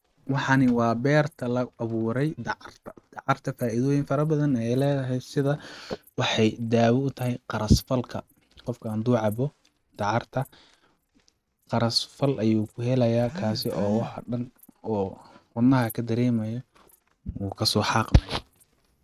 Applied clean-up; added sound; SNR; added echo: neural mask model RNNoise.